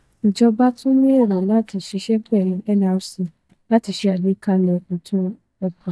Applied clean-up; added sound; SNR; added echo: neural mask model DeepFilterNet 3.